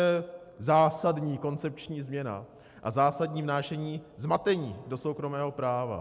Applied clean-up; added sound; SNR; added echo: none; none; none; none.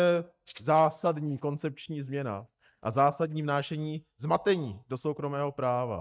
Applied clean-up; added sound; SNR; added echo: neural mask model DeepFilterNet 3.